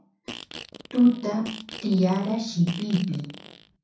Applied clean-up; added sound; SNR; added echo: none; Fart; 16 dB; reverberation time 0.6 s.